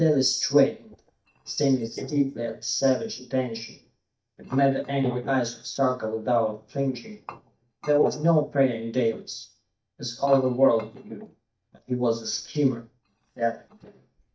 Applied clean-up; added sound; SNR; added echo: neural mask model DeepFilterNet 3.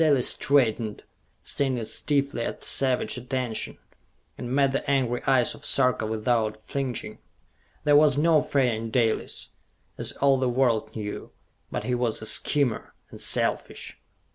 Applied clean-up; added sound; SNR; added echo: none; none; none; none.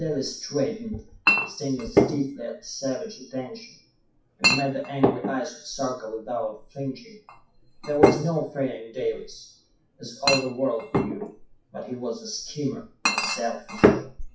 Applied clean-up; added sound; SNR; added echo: classical method WPE with log-MMSE.